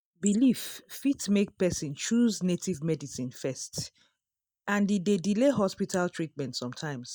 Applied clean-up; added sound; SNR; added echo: neural mask model DeepFilterNet 3.